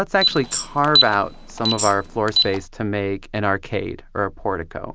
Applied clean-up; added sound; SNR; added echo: none; Alarm + Tambourine; 2 dB; none.